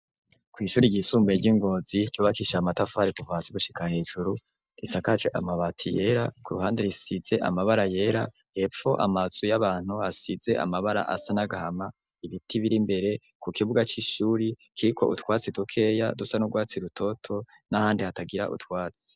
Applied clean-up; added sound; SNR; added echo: neural mask model DeepFilterNet 3.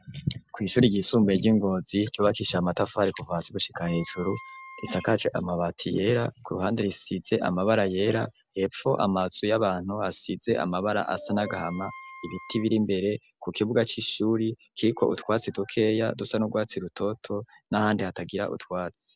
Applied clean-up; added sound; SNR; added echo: none; Wind instrument, woodwind instrument; 19 dB; none.